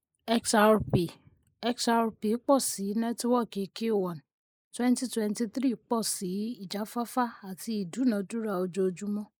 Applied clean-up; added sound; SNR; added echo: neural mask model Resemble Enhance denoiser.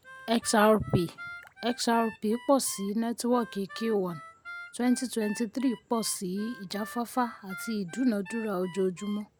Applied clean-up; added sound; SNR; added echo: none; Harmonica; 17 dB; none.